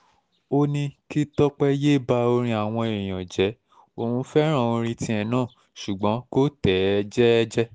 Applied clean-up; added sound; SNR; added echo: none; none; none; none.